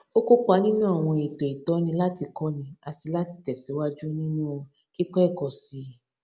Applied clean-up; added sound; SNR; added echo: none; none; none; none.